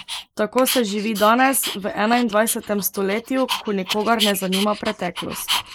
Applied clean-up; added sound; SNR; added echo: neural mask model Resemble Enhance denoiser.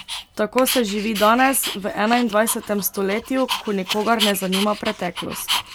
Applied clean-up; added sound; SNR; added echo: none; Dog; 8 dB; none.